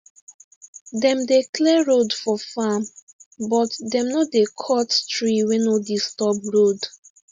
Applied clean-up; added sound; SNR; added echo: none; none; none; none.